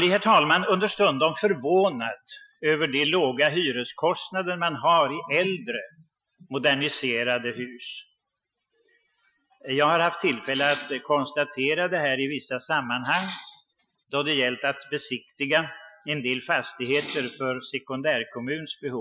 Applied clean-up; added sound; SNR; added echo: classical method Wiener filter.